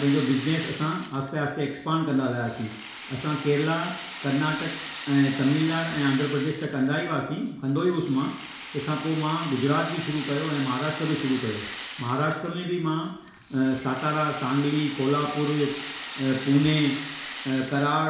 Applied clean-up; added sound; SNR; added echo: none; Rattle (instrument); 9 dB; reverberation time 0.7 s.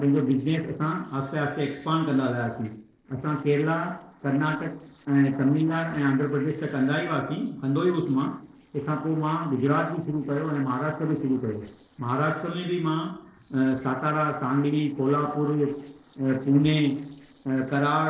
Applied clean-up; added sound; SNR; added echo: neural separator model SepFormer DNS4.